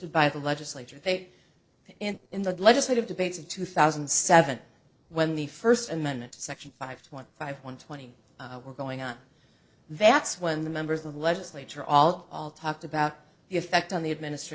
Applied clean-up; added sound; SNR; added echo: neural separator model SepFormer DNS4.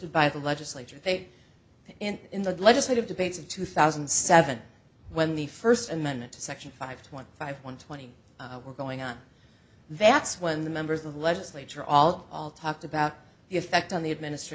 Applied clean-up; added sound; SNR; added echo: none; none; none; none.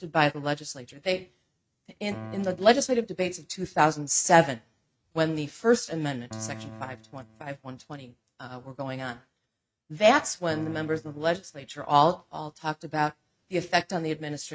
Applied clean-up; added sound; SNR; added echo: neural mask model RNNoise.